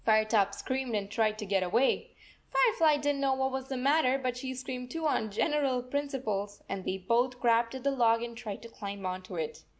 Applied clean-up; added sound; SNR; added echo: none; none; none; none.